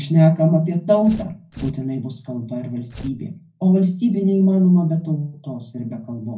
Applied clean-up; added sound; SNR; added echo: none; Tearing; 17 dB; reverberation time 0.4 s.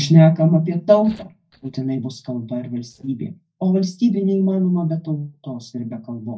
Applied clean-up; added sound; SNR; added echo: neural mask model DeepFilterNet 3.